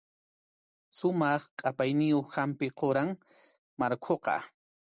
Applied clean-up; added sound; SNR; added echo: none; none; none; none.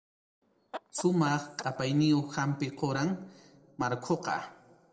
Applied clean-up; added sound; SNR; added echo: neural separator model SepFormer DNS4.